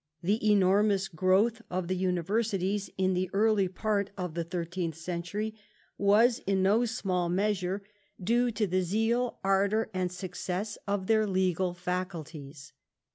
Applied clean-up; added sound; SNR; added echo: none; none; none; none.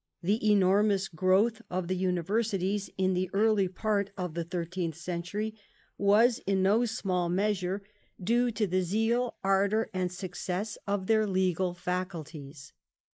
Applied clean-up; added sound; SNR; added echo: neural mask model Resemble Enhance denoiser.